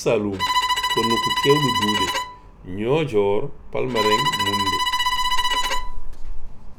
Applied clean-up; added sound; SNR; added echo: none; Bowed string instrument; 1 dB; none.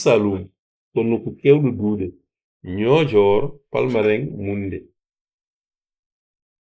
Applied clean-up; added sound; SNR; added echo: neural mask model Resemble Enhance denoiser.